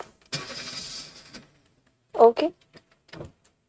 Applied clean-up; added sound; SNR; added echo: neural mask model RNNoise.